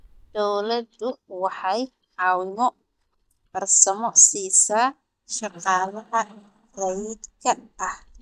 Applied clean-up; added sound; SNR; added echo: neural mask model DeepFilterNet 3.